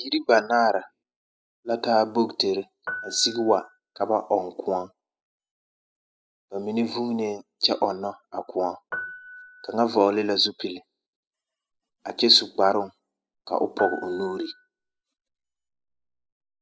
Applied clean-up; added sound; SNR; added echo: classical method spectral subtraction.